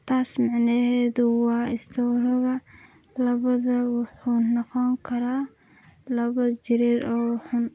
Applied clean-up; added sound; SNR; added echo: none; none; none; none.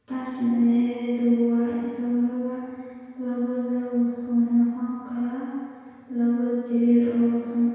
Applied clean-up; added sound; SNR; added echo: none; none; none; reverberation time 1.8 s.